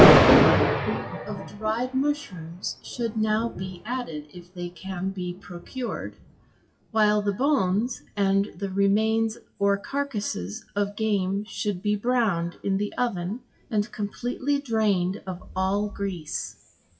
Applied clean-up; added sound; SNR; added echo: classical method WPE with log-MMSE.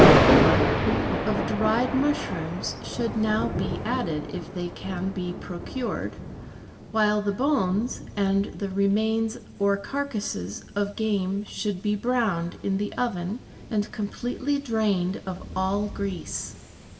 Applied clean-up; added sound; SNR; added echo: none; Thunder; 1 dB; reverberation time 2.1 s.